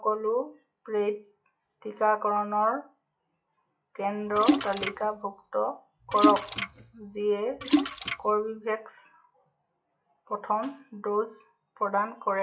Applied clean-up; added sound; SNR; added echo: classical method log-MMSE.